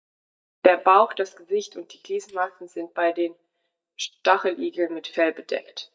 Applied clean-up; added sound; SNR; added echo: neural mask model DeepFilterNet 3.